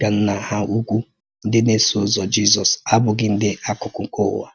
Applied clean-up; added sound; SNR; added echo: none; none; none; none.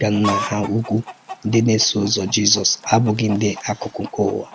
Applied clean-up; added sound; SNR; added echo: none; Chicken, rooster; 13 dB; none.